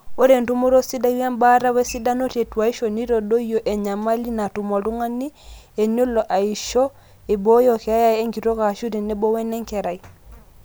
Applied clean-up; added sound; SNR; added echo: none; none; none; none.